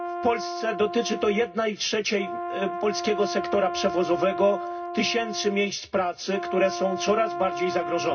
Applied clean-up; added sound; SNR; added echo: none; Brass instrument; 7 dB; reverberation time 0.4 s.